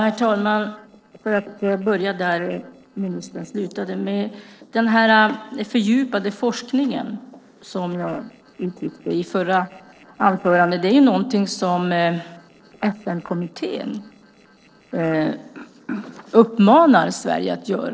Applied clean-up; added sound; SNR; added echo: neural separator model SepFormer DNS4.